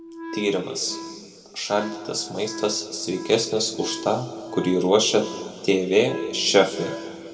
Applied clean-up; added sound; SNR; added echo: none; Wind instrument, woodwind instrument; 13 dB; reverberation time 2.0 s.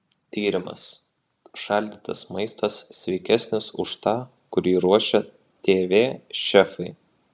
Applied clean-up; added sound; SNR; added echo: none; none; none; none.